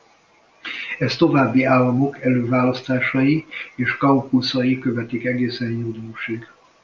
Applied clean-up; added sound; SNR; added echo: none; none; none; none.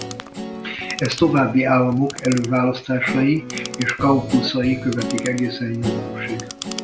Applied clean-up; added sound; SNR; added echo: none; Guitar + Clock; 9 dB; none.